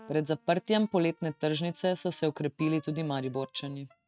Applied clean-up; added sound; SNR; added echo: neural mask model RNNoise.